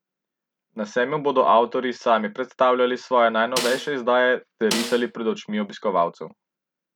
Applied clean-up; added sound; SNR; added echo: none; Snare drum; 9 dB; none.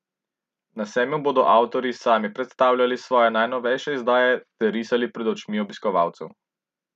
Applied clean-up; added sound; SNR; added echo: none; none; none; none.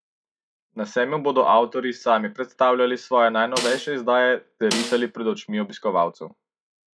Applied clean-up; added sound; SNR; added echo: classical method log-MMSE.